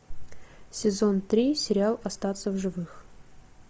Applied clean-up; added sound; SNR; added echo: none; none; none; none.